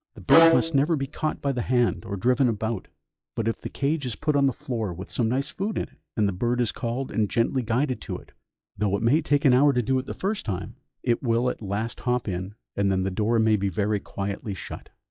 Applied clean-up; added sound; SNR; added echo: classical method log-MMSE.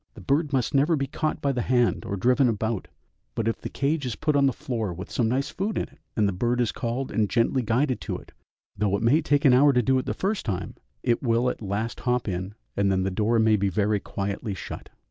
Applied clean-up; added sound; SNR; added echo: none; none; none; none.